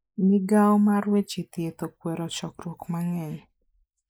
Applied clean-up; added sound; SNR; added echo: neural mask model Resemble Enhance denoiser.